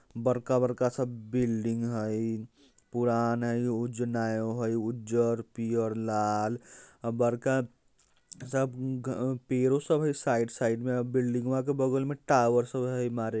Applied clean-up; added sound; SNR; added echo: none; none; none; none.